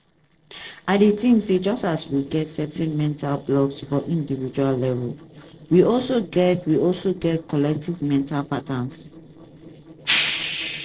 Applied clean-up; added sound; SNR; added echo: neural separator model SepFormer DNS4.